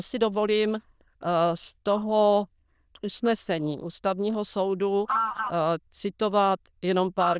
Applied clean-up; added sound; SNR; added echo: neural diffusion model UNIVERSE++.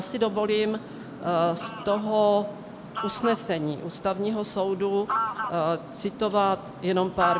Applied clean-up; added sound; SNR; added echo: none; Fowl; 9 dB; none.